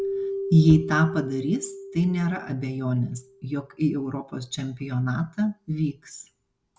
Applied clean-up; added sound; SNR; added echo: none; Keyboard (musical); 11 dB; none.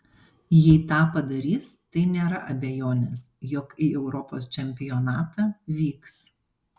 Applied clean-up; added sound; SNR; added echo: none; none; none; none.